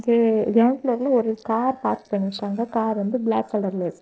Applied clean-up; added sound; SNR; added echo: neural separator model SepFormer DNS4.